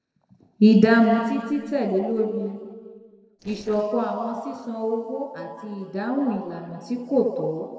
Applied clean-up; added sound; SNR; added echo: neural separator model SepFormer DNS4.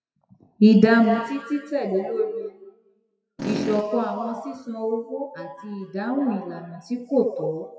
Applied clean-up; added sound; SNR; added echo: classical method WPE with log-MMSE.